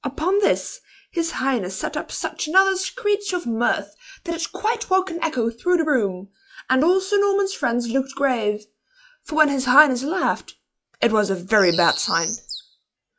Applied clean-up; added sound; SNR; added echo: classical method log-MMSE.